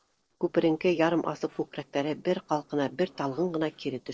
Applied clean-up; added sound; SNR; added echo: neural separator model SepFormer DNS4.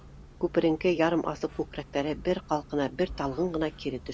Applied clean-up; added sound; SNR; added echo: none; Breathing; 17 dB; none.